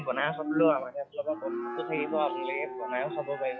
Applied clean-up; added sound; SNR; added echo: classical method log-MMSE.